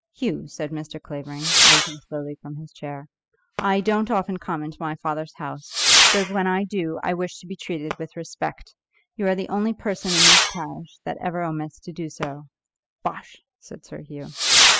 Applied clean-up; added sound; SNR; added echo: classical method spectral subtraction.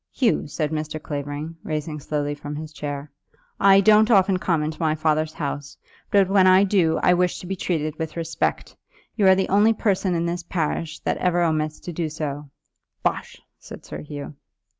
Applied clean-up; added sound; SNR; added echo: none; none; none; none.